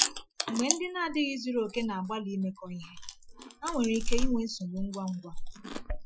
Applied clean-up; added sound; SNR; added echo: classical method Wiener filter.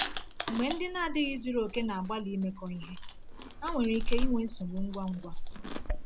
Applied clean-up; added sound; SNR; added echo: none; Chewing, mastication; -1 dB; none.